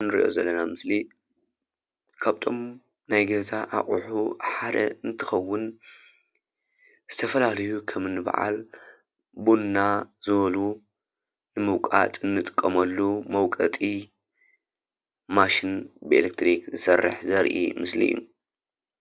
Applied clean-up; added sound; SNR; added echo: none; none; none; none.